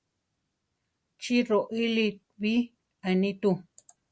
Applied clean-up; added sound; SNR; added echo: none; none; none; none.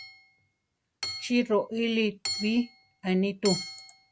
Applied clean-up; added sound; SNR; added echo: none; Hammer / Chink, clink; 10 dB; none.